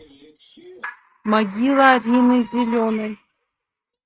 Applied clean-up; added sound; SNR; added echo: neural mask model RNNoise.